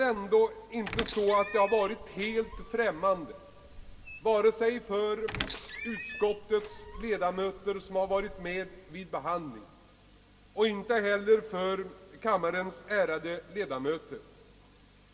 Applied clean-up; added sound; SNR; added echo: none; Squeak; 11 dB; reverberation time 0.3 s.